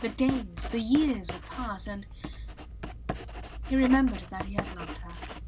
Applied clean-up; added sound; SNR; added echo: none; Writing; 7 dB; none.